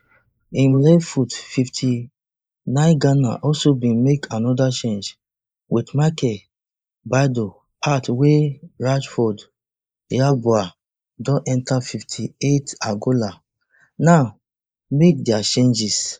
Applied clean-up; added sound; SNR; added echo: neural mask model Resemble Enhance denoiser.